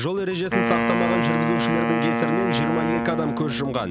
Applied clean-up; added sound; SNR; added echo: none; Wind instrument, woodwind instrument; -1 dB; none.